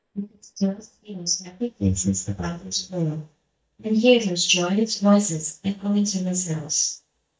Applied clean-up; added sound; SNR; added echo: neural mask model DeepFilterNet 3.